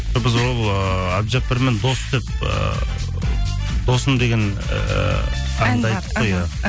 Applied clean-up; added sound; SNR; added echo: none; none; none; none.